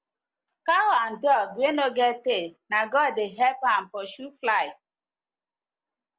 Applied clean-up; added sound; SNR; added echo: none; none; none; none.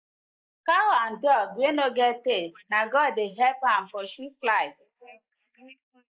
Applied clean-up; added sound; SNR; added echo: neural mask model Resemble Enhance denoiser.